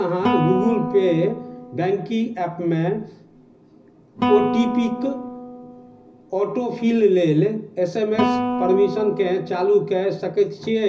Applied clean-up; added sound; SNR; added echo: none; Guitar; 7 dB; reverberation time 0.4 s.